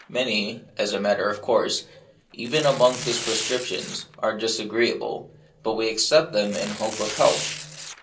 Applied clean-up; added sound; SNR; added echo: none; Tearing; 12 dB; reverberation time 0.3 s.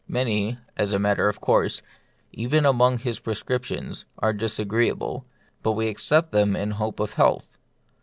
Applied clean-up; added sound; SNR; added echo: none; none; none; none.